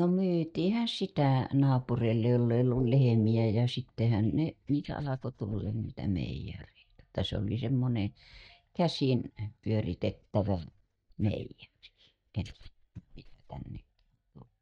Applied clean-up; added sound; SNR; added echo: neural mask model DeepFilterNet 3.